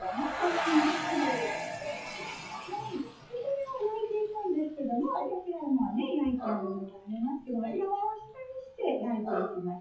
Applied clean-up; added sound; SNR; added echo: classical method WPE with log-MMSE.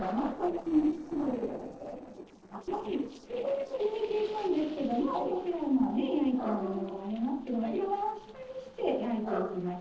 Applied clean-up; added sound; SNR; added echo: neural separator model SepFormer DNS4.